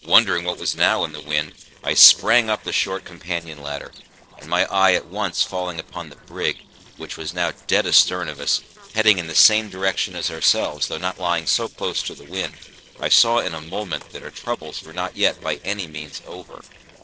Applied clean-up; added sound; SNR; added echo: neural separator model SepFormer DNS4.